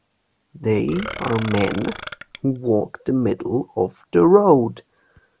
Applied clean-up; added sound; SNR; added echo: none; Burping, eructation; 12 dB; none.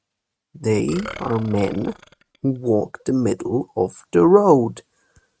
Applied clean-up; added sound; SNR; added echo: neural mask model RNNoise.